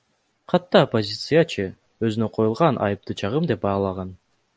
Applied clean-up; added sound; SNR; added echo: none; none; none; none.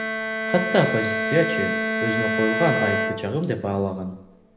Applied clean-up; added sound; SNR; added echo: none; Bowed string instrument; 1 dB; reverberation time 0.9 s.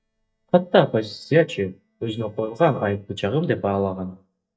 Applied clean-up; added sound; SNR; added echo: neural mask model DeepFilterNet 3.